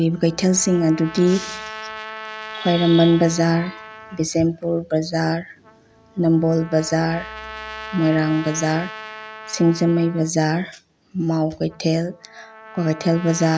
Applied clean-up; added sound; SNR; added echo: none; Trumpet; 16 dB; none.